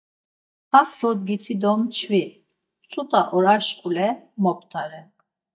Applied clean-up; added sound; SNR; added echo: neural mask model DeepFilterNet 3.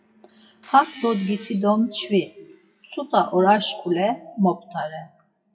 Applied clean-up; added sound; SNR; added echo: classical method WPE with log-MMSE.